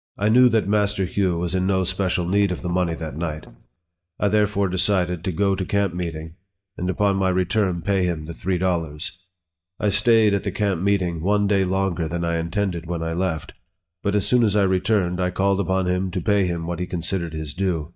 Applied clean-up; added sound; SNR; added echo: neural mask model DeepFilterNet 3.